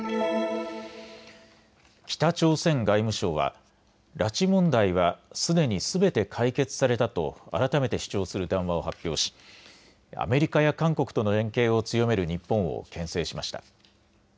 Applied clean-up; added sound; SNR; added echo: none; none; none; none.